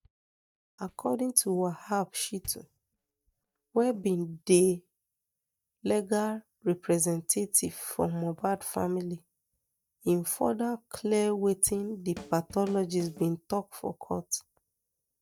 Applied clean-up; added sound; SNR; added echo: neural mask model DeepFilterNet 3.